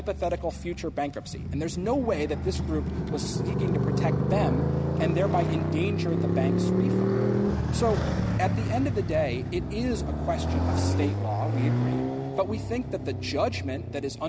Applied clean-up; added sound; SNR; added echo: none; Motorcycle; -4 dB; none.